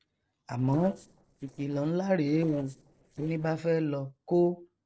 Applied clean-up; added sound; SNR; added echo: neural separator model SepFormer DNS4.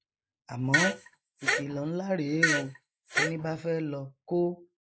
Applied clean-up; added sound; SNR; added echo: neural mask model Resemble Enhance denoiser.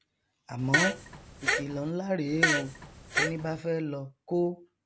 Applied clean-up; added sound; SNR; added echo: none; Fart; -2 dB; none.